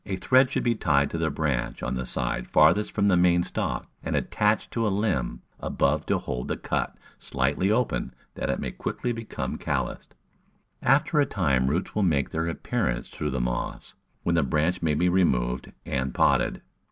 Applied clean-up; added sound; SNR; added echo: none; none; none; none.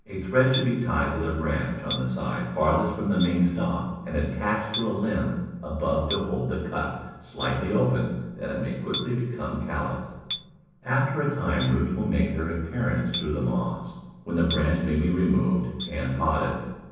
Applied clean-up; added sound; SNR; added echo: none; Chink, clink; 15 dB; reverberation time 1.1 s.